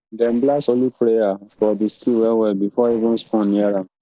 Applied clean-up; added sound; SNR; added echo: neural separator model SepFormer DNS4.